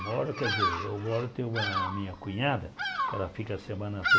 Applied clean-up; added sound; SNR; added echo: none; Bird vocalization, bird call, bird song; -1 dB; none.